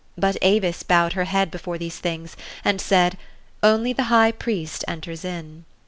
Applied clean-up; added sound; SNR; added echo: none; none; none; none.